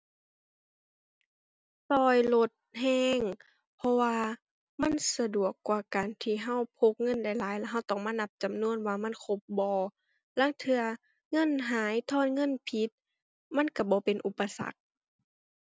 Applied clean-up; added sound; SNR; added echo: none; none; none; none.